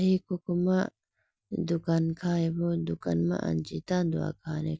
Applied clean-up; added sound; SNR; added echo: none; none; none; none.